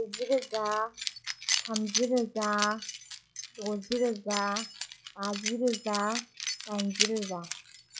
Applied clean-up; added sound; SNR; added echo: classical method log-MMSE.